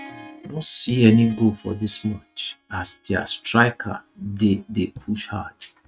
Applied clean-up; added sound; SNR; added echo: neural mask model RNNoise.